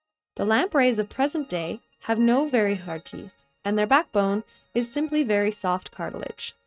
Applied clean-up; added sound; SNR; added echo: neural mask model RNNoise.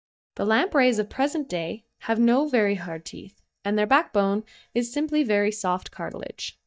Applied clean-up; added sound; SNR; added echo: neural mask model DeepFilterNet 3.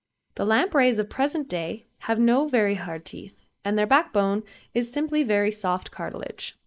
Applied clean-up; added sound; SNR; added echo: neural mask model Resemble Enhance denoiser.